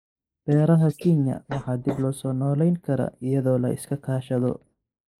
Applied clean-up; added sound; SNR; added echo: neural mask model Resemble Enhance denoiser.